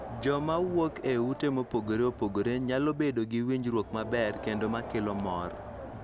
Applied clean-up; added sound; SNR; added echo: none; Crowd; 12 dB; none.